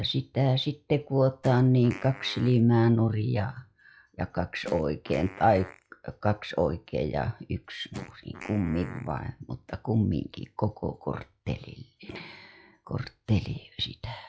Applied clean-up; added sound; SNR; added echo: classical method log-MMSE.